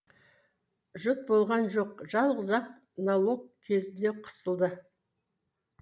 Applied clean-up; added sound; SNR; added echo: none; none; none; none.